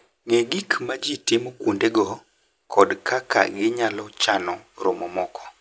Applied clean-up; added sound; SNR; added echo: none; none; none; none.